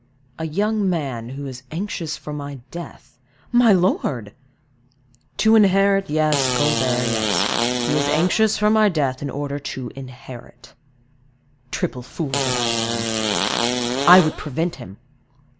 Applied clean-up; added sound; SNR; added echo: none; Fart; 1 dB; none.